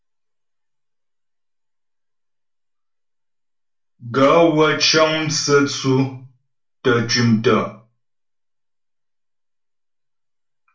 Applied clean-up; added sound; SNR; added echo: none; none; none; reverberation time 0.3 s.